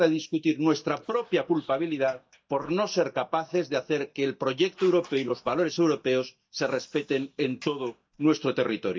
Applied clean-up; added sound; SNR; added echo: neural mask model DeepFilterNet 3.